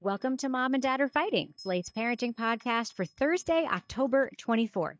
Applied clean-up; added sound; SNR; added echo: neural mask model DeepFilterNet 3.